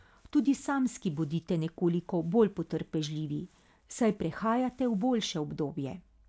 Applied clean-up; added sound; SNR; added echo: none; none; none; none.